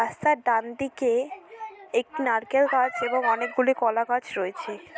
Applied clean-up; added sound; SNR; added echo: none; none; none; none.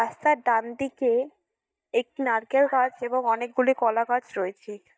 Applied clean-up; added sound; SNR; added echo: neural mask model DeepFilterNet 3.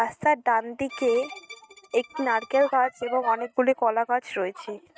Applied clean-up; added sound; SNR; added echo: neural mask model RNNoise.